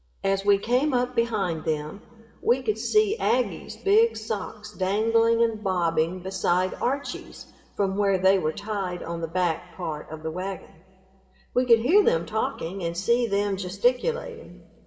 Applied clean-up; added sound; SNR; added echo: none; none; none; reverberation time 1.5 s.